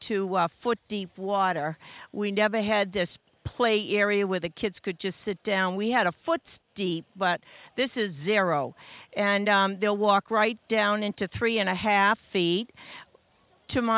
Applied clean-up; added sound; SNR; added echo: none; none; none; none.